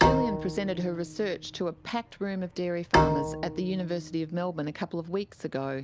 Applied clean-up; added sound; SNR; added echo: none; Bowed string instrument; 0 dB; none.